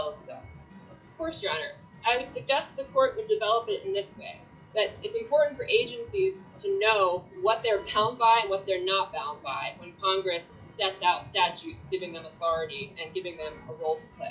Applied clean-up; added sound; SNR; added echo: classical method log-MMSE.